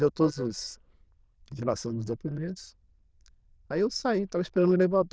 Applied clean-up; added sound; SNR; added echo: neural diffusion model UNIVERSE++.